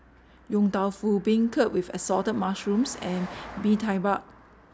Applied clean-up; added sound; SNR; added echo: none; Car passing by; 19 dB; none.